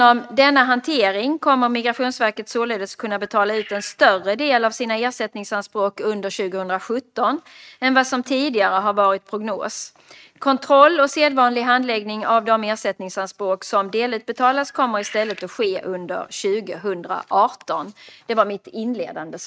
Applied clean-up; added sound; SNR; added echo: neural mask model RNNoise.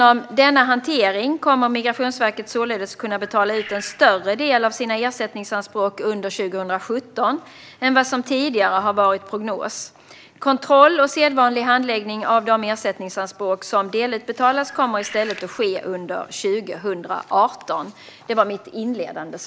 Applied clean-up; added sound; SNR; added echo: none; Bird; 17 dB; none.